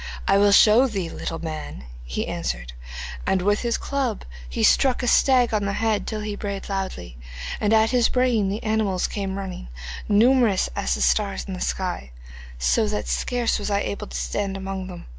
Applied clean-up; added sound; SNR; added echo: none; none; none; none.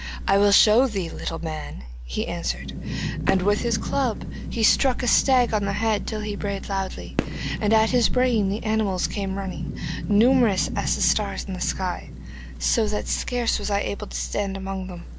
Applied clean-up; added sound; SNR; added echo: none; Fireworks + Rain / Thunderstorm; 10 dB; none.